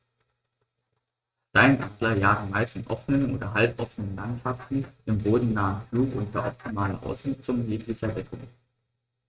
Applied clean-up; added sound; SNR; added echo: neural mask model RNNoise.